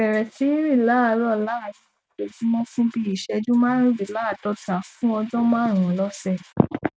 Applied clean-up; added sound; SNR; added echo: neural mask model RNNoise.